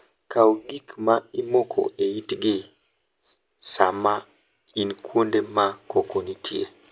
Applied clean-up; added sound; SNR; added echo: none; none; none; none.